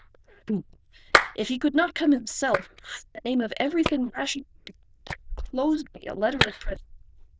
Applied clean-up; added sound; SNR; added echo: neural diffusion model UNIVERSE++.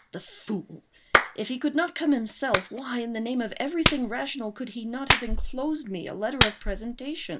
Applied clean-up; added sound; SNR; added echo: none; Clapping; -1 dB; none.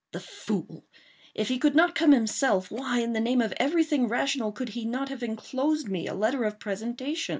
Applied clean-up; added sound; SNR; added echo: none; none; none; none.